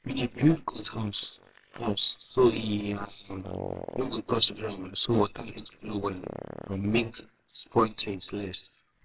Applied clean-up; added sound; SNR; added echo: neural separator model SepFormer WHAMR!.